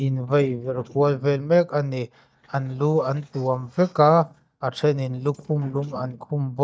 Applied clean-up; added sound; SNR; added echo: neural mask model DeepFilterNet 3.